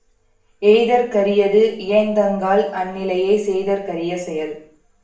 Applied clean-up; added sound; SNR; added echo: none; none; none; reverberation time 0.5 s.